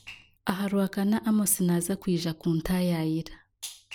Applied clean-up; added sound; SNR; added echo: none; none; none; none.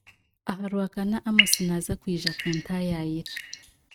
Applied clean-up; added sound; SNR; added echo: neural mask model RNNoise.